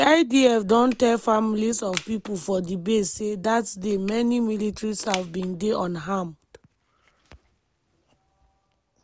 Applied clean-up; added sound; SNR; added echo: none; Crushing; 15 dB; none.